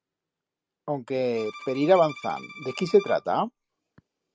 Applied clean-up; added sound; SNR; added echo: none; Bowed string instrument; 16 dB; none.